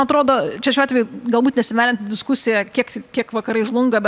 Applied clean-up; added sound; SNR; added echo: none; none; none; none.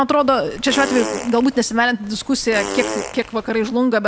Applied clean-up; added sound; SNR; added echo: none; Fart; 10 dB; none.